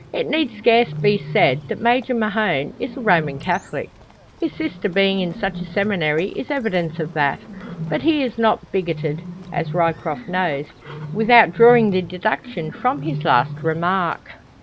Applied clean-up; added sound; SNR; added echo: none; Bird; 13 dB; none.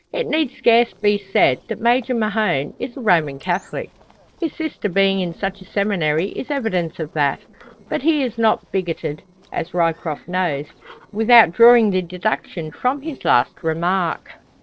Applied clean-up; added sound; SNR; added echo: neural separator model SepFormer DNS4.